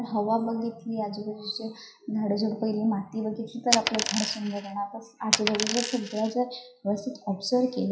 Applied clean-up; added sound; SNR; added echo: classical method WPE with log-MMSE.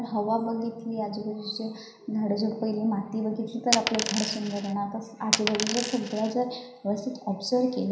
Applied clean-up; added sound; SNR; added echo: none; Coin (dropping); 2 dB; reverberation time 0.9 s.